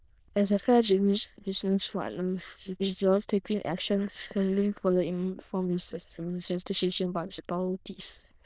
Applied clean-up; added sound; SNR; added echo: neural diffusion model UNIVERSE++.